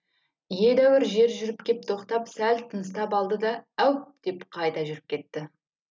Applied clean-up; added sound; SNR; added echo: none; none; none; none.